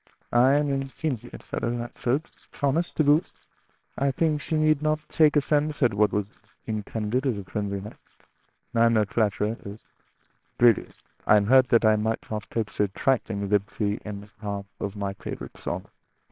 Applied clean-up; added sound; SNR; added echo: neural separator model SepFormer WHAMR!.